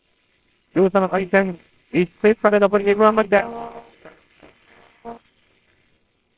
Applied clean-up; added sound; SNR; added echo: neural separator model SepFormer WHAMR!.